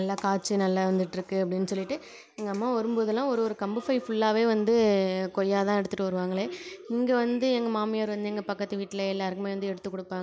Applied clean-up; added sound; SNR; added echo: none; none; none; none.